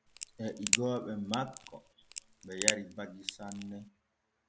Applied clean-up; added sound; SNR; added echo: none; Crack; -2 dB; none.